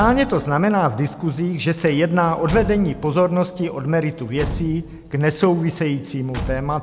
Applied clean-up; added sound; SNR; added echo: none; Slam / Truck / Car; 13 dB; none.